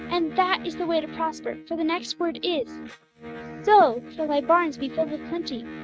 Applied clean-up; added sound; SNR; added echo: neural mask model RNNoise.